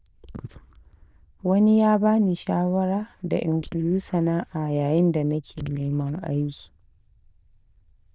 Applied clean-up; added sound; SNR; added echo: neural diffusion model UNIVERSE++.